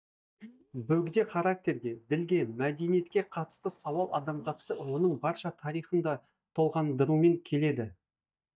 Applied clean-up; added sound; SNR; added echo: neural mask model DeepFilterNet 3.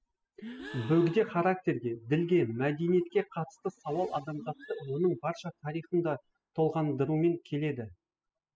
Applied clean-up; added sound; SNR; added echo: classical method spectral subtraction.